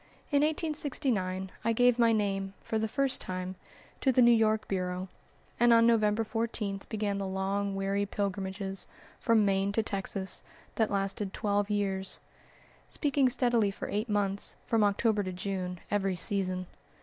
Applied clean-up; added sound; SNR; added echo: none; none; none; none.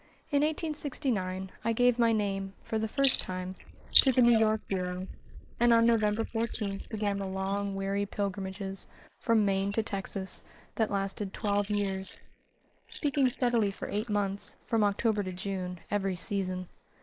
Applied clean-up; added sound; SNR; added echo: neural mask model Resemble Enhance denoiser.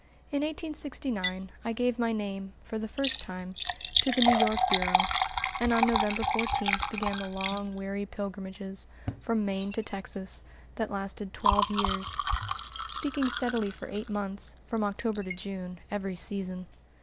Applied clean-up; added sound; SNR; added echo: none; Liquid; 0 dB; none.